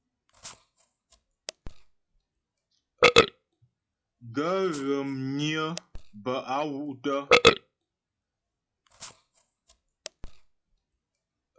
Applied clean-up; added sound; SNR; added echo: classical method log-MMSE.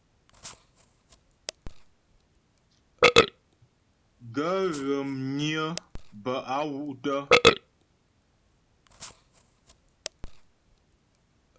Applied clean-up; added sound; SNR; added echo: none; Burping, eructation; -5 dB; none.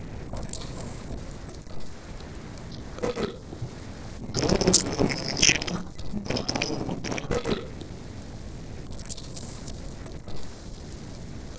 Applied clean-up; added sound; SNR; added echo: neural separator model SepFormer DNS4.